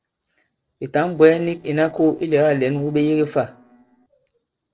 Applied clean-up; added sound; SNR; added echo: neural separator model SepFormer DNS4.